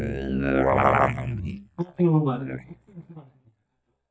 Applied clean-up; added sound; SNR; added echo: neural mask model DeepFilterNet 3.